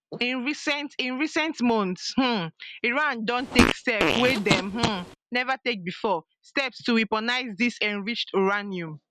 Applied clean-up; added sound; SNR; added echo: none; Fart; -2 dB; none.